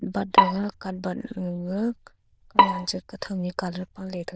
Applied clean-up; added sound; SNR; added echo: neural diffusion model UNIVERSE++.